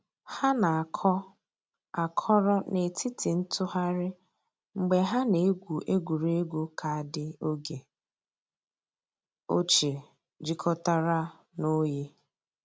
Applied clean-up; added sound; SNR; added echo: none; none; none; none.